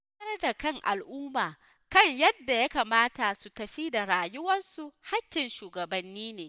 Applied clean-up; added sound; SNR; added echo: none; none; none; none.